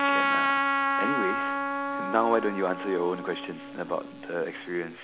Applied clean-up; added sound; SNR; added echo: none; Trumpet; -1 dB; none.